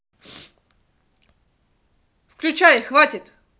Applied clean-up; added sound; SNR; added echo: none; none; none; none.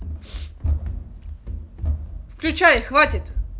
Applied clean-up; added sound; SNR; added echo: none; Run; 4 dB; none.